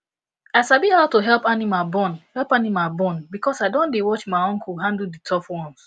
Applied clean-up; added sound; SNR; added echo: none; none; none; none.